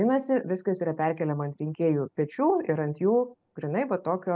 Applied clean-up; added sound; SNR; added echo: none; none; none; none.